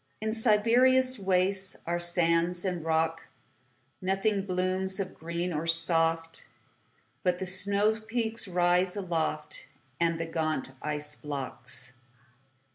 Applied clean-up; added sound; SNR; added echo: none; none; none; none.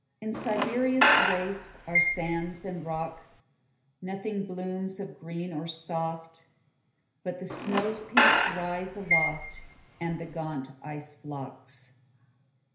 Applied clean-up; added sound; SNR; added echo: none; Squeak / Screech; -5 dB; reverberation time 0.5 s.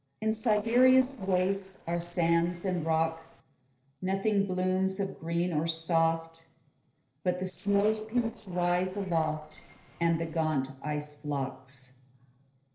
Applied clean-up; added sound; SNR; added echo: neural separator model SepFormer DNS4.